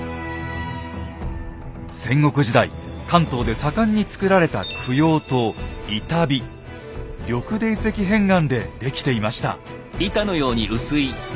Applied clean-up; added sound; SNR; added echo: none; none; none; none.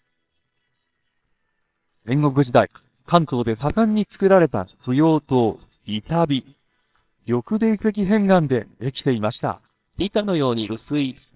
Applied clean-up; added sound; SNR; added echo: neural separator model SepFormer WHAMR!.